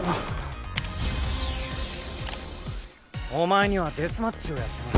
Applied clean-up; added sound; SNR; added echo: none; none; none; none.